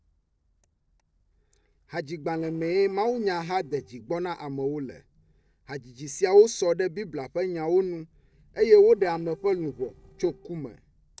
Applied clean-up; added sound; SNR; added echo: neural separator model SepFormer DNS4.